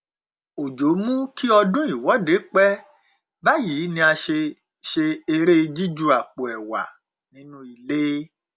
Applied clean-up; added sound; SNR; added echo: none; none; none; none.